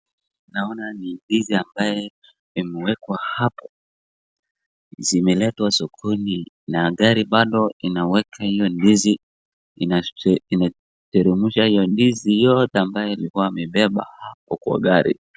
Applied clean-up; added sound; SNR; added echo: none; none; none; none.